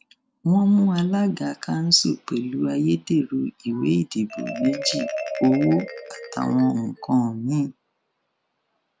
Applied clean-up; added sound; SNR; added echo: none; Marimba, xylophone; 14 dB; none.